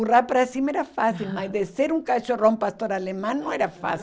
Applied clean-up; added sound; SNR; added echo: none; none; none; none.